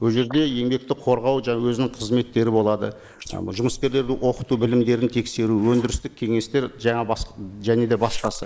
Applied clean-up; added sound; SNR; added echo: neural mask model Resemble Enhance denoiser.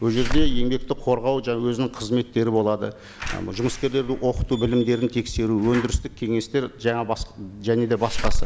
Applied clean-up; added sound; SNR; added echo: none; Slam / Alarm; 4 dB; none.